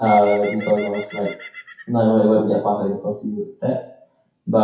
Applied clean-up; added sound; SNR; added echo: classical method WPE with log-MMSE.